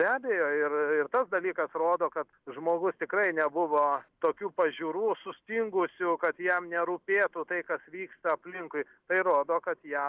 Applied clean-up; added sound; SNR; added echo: none; none; none; none.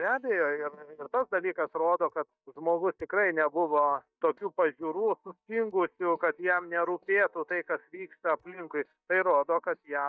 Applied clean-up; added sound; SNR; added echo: neural mask model DeepFilterNet 3.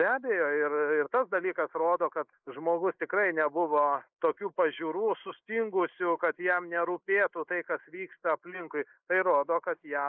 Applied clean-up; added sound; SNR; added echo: neural mask model Resemble Enhance denoiser.